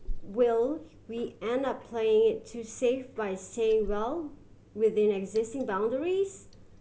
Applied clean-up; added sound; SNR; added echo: none; Liquid; 14 dB; none.